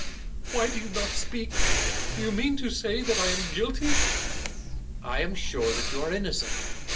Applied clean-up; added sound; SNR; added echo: none; Breathing; -3 dB; reverberation time 0.2 s.